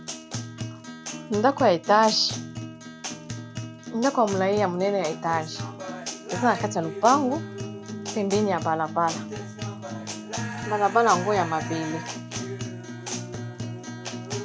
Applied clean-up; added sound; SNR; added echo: none; Guitar; 8 dB; none.